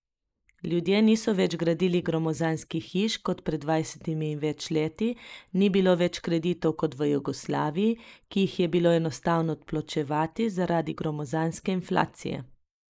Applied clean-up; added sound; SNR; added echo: neural mask model Resemble Enhance denoiser.